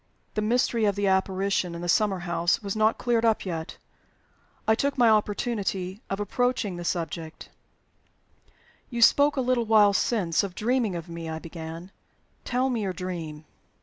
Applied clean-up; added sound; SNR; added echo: none; none; none; none.